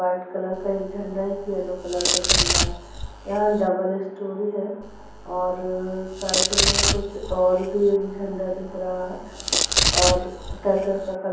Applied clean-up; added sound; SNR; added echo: none; Domestic sounds, home sounds; 0 dB; reverberation time 1.2 s.